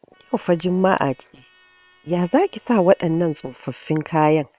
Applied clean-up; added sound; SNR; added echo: neural separator model SepFormer WHAM!.